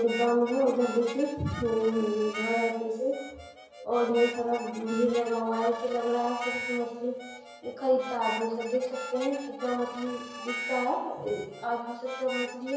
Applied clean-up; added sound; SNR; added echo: none; Harmonica; 11 dB; reverberation time 1.0 s.